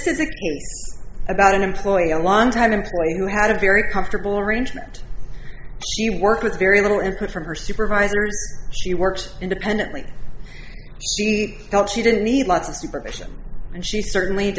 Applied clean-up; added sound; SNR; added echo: none; none; none; none.